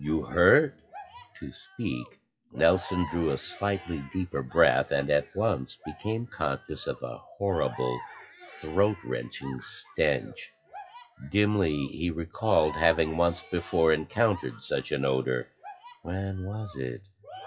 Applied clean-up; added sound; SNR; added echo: classical method WPE with log-MMSE.